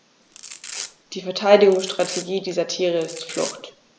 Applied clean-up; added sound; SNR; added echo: none; Domestic sounds, home sounds; 14 dB; none.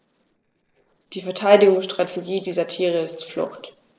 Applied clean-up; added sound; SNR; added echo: neural separator model SepFormer DNS4.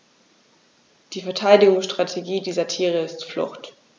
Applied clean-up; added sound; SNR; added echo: none; none; none; none.